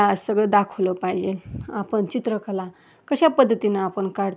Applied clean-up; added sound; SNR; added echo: none; none; none; none.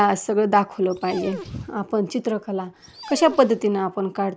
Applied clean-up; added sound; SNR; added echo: none; Dog; 18 dB; none.